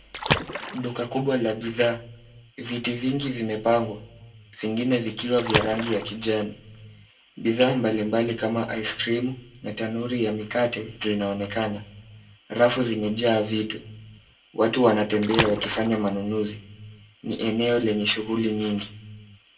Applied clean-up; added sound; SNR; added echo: none; Water / Splash, splatter; 5 dB; reverberation time 0.2 s.